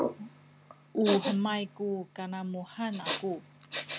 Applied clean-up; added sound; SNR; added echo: none; Respiratory sounds; 2 dB; none.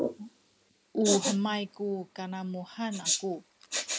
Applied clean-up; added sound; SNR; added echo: neural mask model Resemble Enhance denoiser.